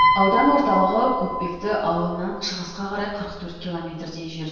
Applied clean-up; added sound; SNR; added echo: none; Piano; 2 dB; reverberation time 1.2 s.